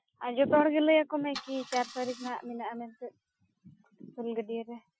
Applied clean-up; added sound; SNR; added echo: classical method Wiener filter.